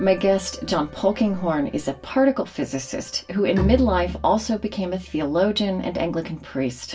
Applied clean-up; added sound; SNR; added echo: none; Bowed string instrument; 12 dB; reverberation time 0.2 s.